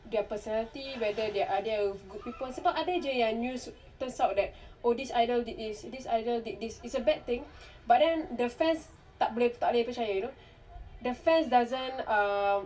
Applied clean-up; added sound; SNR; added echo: none; none; none; reverberation time 0.2 s.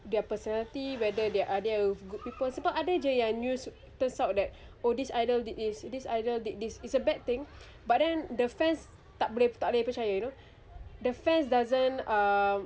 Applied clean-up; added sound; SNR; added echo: none; none; none; none.